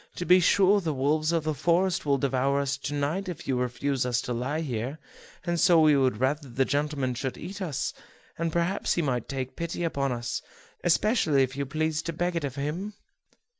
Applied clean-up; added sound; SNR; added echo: none; none; none; none.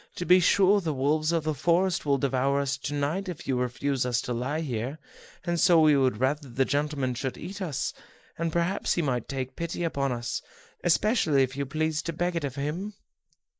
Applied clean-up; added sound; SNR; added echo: neural mask model Resemble Enhance denoiser.